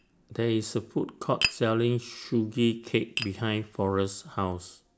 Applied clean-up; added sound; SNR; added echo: none; Tap; 11 dB; none.